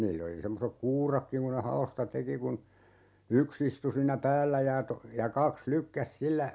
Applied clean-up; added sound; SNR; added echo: none; none; none; none.